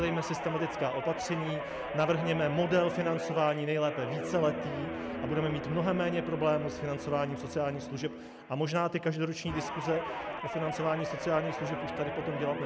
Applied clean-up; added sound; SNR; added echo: none; Guitar; 6 dB; none.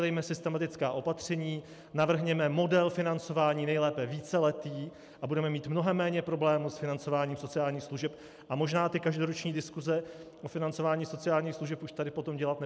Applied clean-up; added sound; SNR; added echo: none; none; none; none.